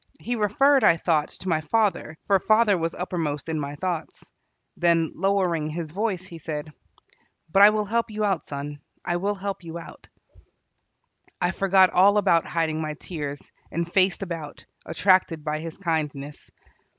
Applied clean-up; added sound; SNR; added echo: none; none; none; none.